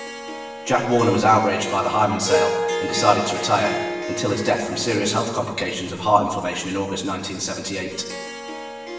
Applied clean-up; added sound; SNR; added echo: none; Harp; 7 dB; reverberation time 1.0 s.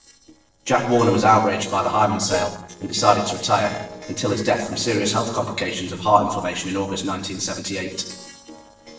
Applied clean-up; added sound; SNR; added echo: neural separator model SepFormer DNS4.